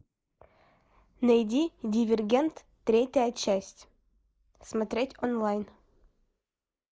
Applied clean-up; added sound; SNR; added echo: neural mask model Resemble Enhance denoiser.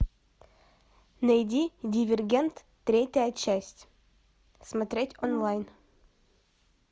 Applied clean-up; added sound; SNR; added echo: none; Brass instrument; 11 dB; none.